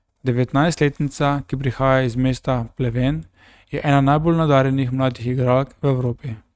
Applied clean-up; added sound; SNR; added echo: neural mask model RNNoise.